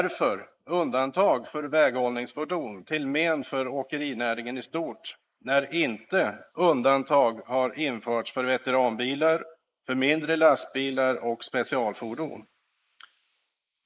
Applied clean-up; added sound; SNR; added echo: neural mask model Resemble Enhance denoiser.